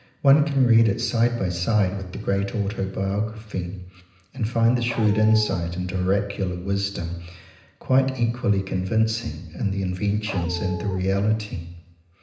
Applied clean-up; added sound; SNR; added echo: none; Dog; 12 dB; reverberation time 0.9 s.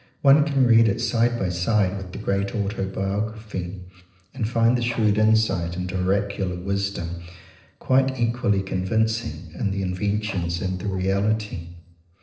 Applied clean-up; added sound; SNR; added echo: neural separator model SepFormer DNS4.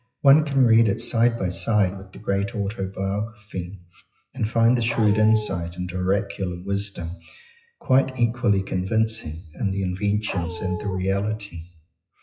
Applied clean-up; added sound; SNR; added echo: classical method WPE with log-MMSE.